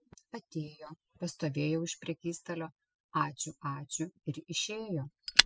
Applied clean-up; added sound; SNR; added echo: classical method spectral subtraction.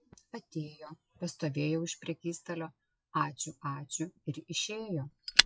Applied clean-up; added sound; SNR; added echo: classical method log-MMSE.